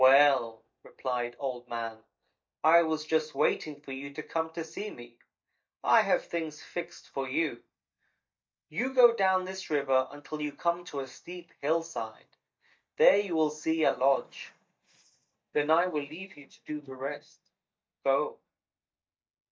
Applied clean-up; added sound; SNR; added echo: neural mask model DeepFilterNet 3.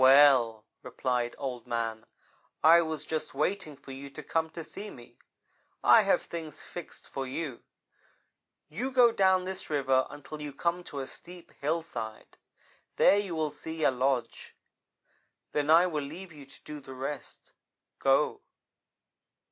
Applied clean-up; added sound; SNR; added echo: none; none; none; none.